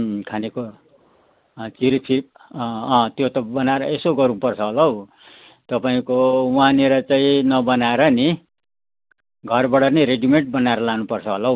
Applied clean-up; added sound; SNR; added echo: none; none; none; none.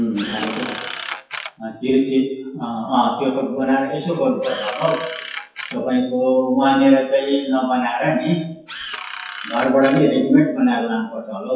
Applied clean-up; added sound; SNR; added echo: classical method WPE with log-MMSE.